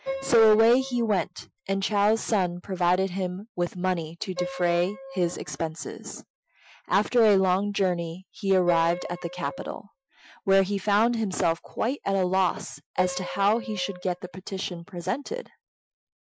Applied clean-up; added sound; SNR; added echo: classical method Wiener filter.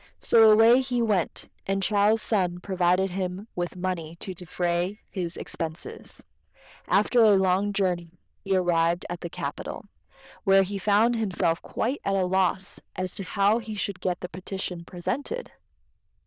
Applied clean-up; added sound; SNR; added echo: neural diffusion model UNIVERSE++.